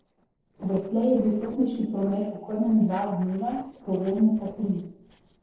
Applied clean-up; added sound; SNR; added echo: neural separator model SepFormer DNS4.